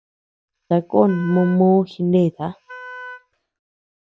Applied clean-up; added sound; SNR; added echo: none; Wind instrument, woodwind instrument; 19 dB; none.